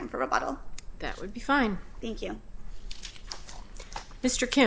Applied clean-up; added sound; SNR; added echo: none; none; none; none.